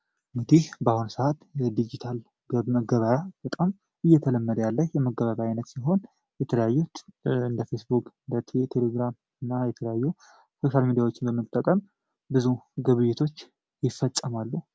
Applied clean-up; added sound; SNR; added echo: none; none; none; none.